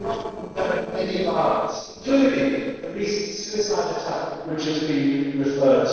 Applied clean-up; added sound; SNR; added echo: neural separator model SepFormer DNS4.